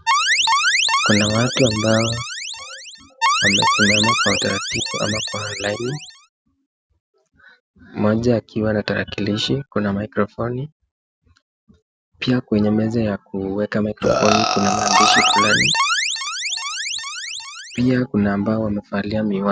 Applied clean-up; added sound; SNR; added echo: none; Alarm + Burping, eructation; -3 dB; none.